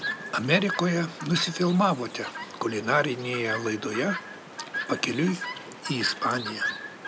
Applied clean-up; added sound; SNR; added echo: none; Chirp, tweet; 9 dB; none.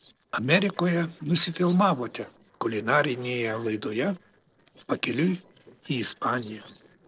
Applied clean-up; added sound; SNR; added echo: neural separator model SepFormer DNS4.